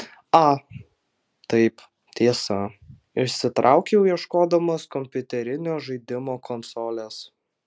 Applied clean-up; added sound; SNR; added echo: none; none; none; none.